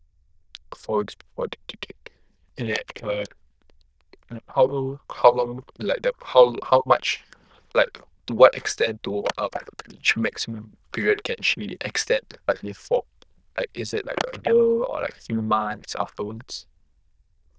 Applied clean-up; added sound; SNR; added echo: neural diffusion model UNIVERSE++.